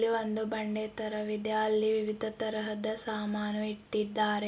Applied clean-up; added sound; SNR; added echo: none; none; none; none.